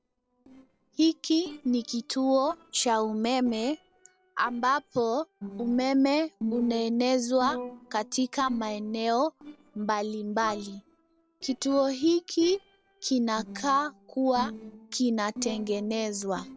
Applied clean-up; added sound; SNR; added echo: neural separator model SepFormer DNS4.